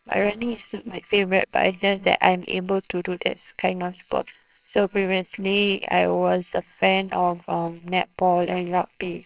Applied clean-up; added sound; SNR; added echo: neural separator model SepFormer WHAMR!.